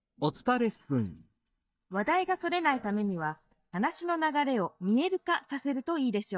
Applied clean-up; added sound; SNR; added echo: neural mask model DeepFilterNet 3.